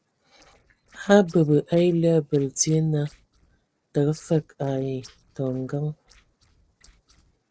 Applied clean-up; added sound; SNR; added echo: neural separator model SepFormer DNS4.